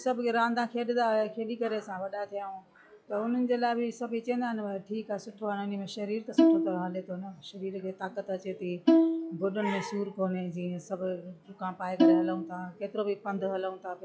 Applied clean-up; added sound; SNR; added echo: classical method log-MMSE.